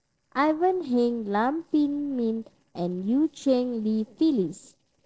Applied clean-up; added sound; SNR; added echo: neural separator model SepFormer DNS4.